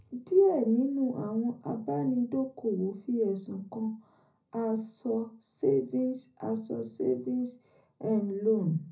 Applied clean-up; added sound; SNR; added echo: none; none; none; reverberation time 0.4 s.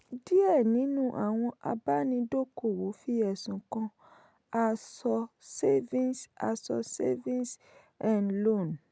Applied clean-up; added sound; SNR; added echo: none; none; none; none.